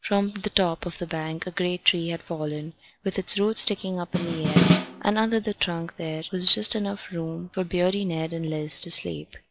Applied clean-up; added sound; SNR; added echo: none; Snare drum; -1 dB; none.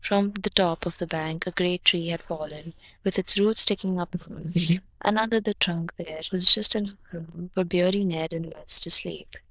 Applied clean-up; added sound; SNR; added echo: neural diffusion model UNIVERSE++.